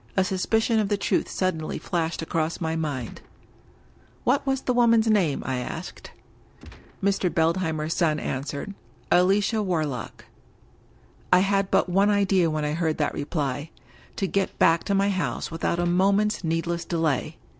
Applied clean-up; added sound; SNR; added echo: none; Gunshot, gunfire; 20 dB; none.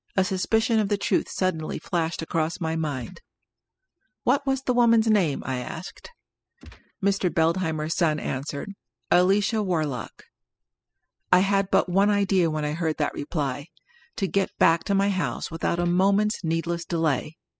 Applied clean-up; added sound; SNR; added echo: classical method spectral subtraction.